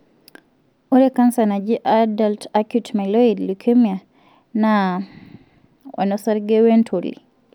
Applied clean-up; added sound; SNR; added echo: none; none; none; none.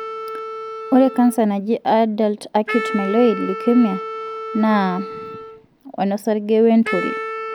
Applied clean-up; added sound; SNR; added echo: none; Wind instrument, woodwind instrument; 10 dB; none.